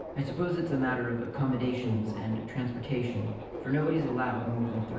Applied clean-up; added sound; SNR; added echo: none; Subway, metro, underground; 10 dB; reverberation time 0.9 s.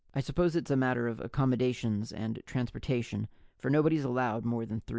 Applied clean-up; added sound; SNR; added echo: none; none; none; none.